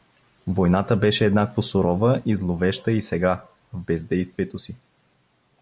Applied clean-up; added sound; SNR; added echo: none; none; none; none.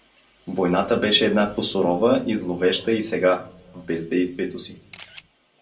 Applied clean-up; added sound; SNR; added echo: none; Camera; 20 dB; reverberation time 0.2 s.